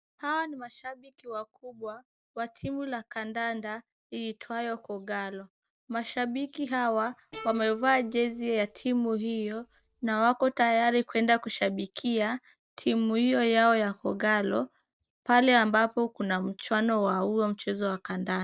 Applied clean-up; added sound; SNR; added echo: neural separator model SepFormer DNS4.